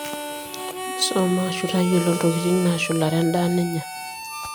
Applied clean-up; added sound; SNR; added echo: none; Harmonica; 9 dB; none.